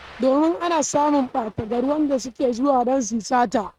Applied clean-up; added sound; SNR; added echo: neural mask model RNNoise.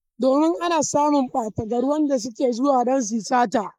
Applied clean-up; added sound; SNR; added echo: neural mask model Resemble Enhance denoiser.